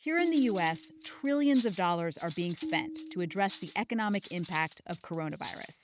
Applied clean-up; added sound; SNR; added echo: neural mask model RNNoise.